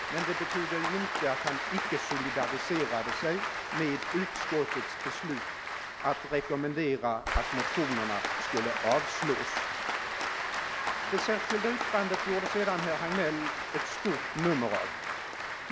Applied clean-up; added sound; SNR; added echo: none; Applause; 1 dB; none.